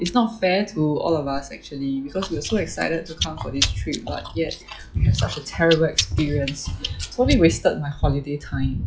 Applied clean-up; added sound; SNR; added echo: classical method log-MMSE.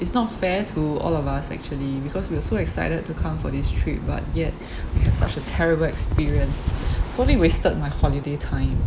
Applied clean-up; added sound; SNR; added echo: none; none; none; none.